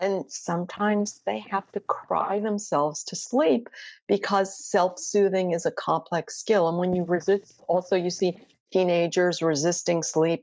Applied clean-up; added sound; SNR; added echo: neural mask model DeepFilterNet 3.